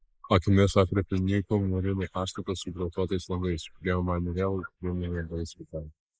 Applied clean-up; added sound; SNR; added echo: neural mask model Resemble Enhance denoiser.